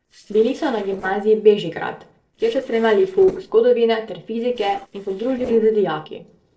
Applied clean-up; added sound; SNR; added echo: neural separator model SepFormer DNS4.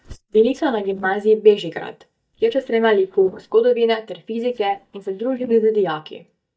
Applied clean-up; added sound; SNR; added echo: neural mask model DeepFilterNet 3.